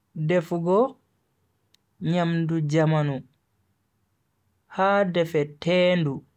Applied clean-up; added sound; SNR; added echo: none; none; none; none.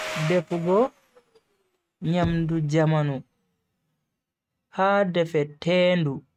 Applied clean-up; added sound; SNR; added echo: neural mask model RNNoise.